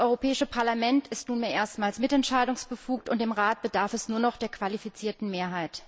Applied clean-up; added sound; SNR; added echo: none; none; none; none.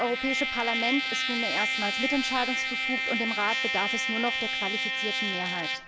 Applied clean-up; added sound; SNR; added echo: none; Trumpet; -2 dB; none.